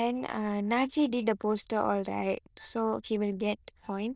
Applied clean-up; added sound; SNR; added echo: neural diffusion model UNIVERSE++.